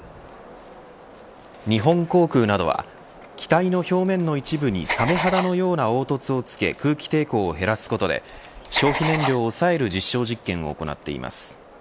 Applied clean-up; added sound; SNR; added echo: none; Writing; 10 dB; none.